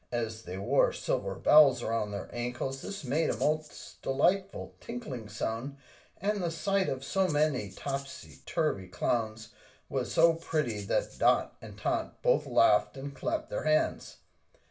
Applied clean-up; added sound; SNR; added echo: none; Rattle (instrument); 19 dB; reverberation time 0.2 s.